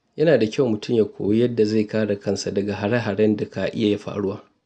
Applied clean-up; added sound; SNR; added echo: none; none; none; none.